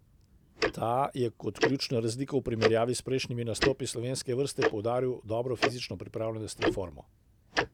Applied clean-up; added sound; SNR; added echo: none; Tick-tock; 3 dB; none.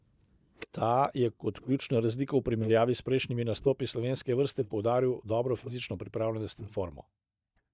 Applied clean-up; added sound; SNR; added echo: neural mask model DeepFilterNet 3.